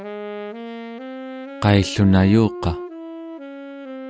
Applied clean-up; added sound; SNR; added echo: none; Wind instrument, woodwind instrument; 12 dB; none.